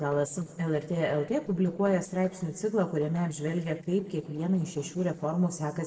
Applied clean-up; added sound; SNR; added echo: neural separator model SepFormer DNS4.